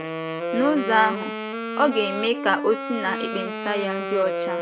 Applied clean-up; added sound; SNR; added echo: none; Wind instrument, woodwind instrument; 5 dB; none.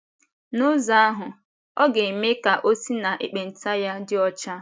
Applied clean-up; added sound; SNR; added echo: none; none; none; none.